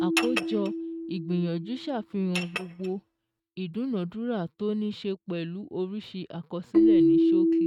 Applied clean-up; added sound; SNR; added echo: neural mask model RNNoise.